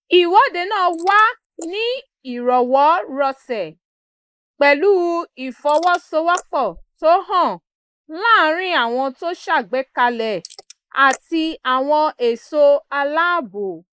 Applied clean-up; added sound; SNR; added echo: neural mask model Resemble Enhance denoiser.